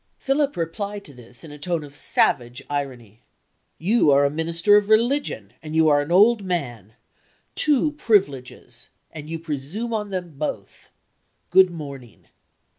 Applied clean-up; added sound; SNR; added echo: none; none; none; none.